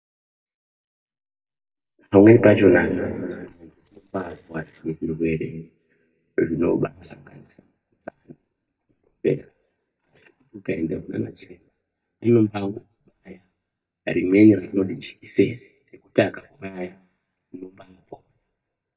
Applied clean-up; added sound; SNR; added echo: neural mask model DeepFilterNet 3.